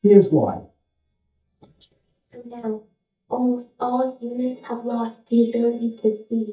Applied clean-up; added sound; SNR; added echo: neural mask model DeepFilterNet 3.